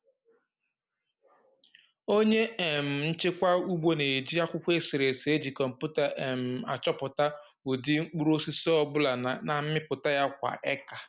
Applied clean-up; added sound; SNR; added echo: none; none; none; none.